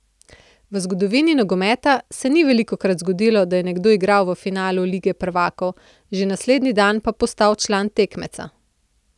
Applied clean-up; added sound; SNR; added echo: none; none; none; none.